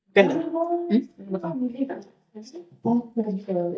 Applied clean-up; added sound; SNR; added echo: neural mask model DeepFilterNet 3.